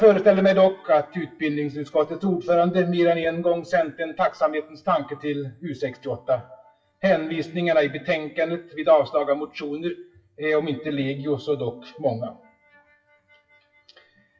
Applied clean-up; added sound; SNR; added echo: classical method WPE with log-MMSE.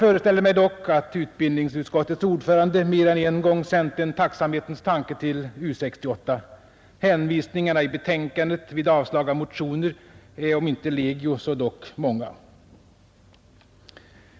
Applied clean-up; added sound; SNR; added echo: none; none; none; none.